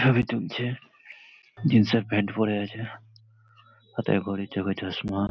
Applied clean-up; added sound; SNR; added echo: none; Keyboard (musical); 20 dB; none.